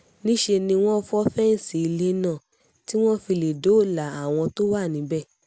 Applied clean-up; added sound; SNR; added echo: none; none; none; none.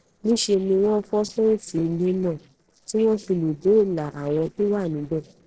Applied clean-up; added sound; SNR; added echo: neural separator model SepFormer DNS4.